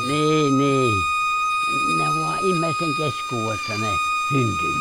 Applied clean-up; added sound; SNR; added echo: none; Bowed string instrument; -1 dB; none.